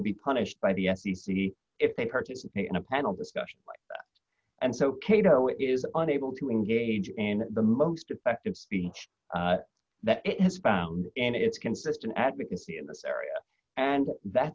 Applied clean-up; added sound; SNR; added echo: none; none; none; none.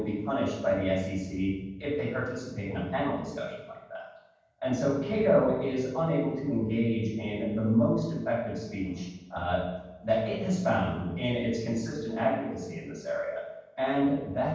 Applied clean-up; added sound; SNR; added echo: none; none; none; reverberation time 1.2 s.